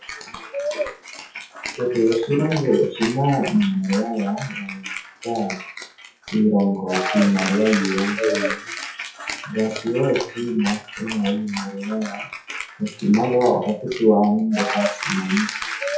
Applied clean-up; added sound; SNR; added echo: classical method WPE with log-MMSE.